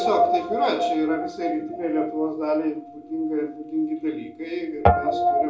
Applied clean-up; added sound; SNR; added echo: none; Guitar; 0 dB; reverberation time 0.3 s.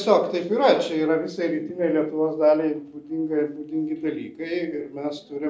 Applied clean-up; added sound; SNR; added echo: none; none; none; none.